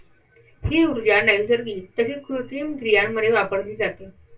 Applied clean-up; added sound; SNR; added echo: none; none; none; reverberation time 0.2 s.